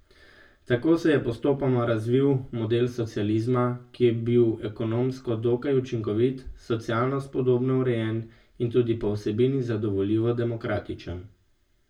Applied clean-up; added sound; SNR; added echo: none; none; none; reverberation time 0.2 s.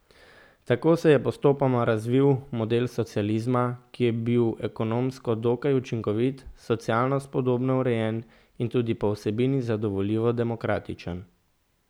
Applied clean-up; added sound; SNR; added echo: none; none; none; none.